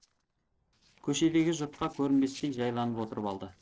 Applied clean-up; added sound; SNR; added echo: neural separator model SepFormer DNS4.